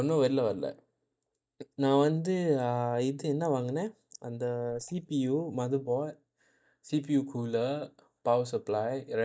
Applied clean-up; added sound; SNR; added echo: neural mask model DeepFilterNet 3.